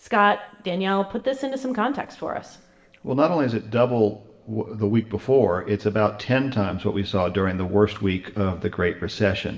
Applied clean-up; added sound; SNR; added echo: none; none; none; reverberation time 1.9 s.